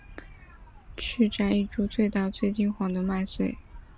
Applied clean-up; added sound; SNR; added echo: none; Bird vocalization, bird call, bird song; 16 dB; none.